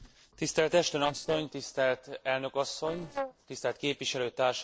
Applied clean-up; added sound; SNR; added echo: neural separator model SepFormer DNS4.